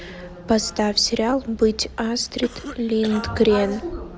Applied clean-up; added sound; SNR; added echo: none; Cough; 13 dB; none.